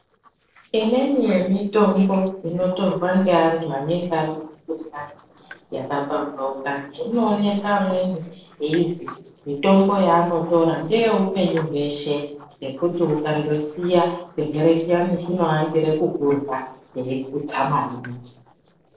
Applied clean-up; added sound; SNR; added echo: neural separator model SepFormer DNS4.